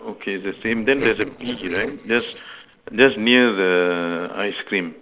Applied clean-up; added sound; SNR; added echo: neural separator model SepFormer DNS4.